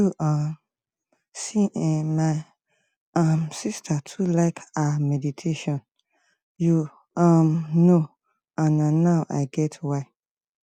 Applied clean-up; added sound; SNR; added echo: none; none; none; none.